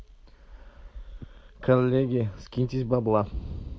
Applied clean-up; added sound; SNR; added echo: none; none; none; none.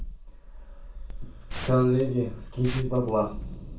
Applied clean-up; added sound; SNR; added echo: none; Liquid; 10 dB; reverberation time 0.4 s.